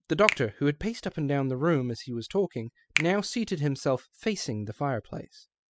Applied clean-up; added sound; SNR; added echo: classical method spectral subtraction.